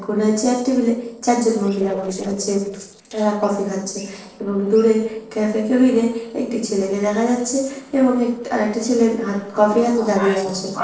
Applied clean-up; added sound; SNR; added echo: neural separator model SepFormer DNS4.